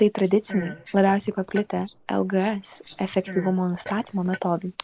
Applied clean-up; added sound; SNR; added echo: neural mask model Resemble Enhance denoiser.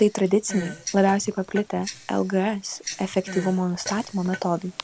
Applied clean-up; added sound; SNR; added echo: none; Fart + Tick-tock; 14 dB; none.